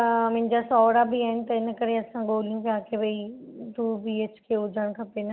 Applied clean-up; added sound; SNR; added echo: none; none; none; none.